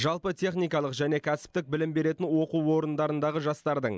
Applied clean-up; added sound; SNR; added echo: none; none; none; none.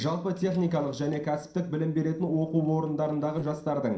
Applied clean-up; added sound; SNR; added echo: neural separator model SepFormer DNS4.